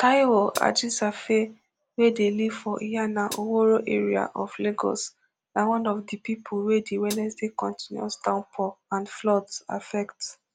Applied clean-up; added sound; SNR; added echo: none; Hi-hat; 18 dB; none.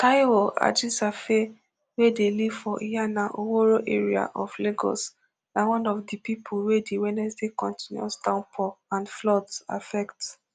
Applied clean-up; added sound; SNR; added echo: none; none; none; none.